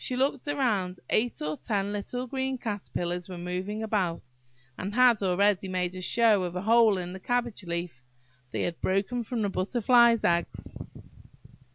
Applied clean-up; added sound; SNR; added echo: none; none; none; none.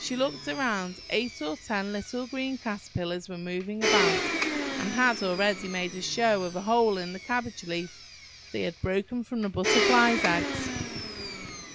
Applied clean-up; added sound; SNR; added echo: none; Domestic sounds, home sounds; 3 dB; none.